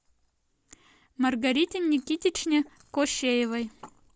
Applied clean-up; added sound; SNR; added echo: none; none; none; none.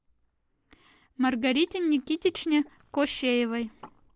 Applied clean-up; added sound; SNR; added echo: neural mask model Resemble Enhance denoiser.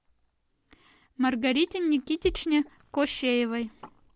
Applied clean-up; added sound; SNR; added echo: none; Bass drum; 12 dB; none.